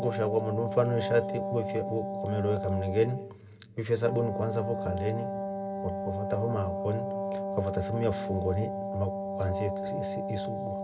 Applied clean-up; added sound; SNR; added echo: none; Wind instrument, woodwind instrument; 3 dB; reverberation time 1.5 s.